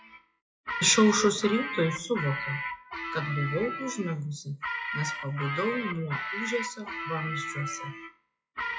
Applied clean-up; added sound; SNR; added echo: classical method WPE with log-MMSE.